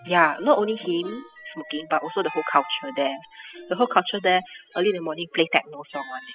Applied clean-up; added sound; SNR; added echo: classical method spectral subtraction.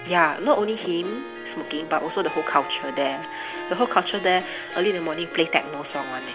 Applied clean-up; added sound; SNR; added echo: none; Wind instrument, woodwind instrument + Harp; 11 dB; none.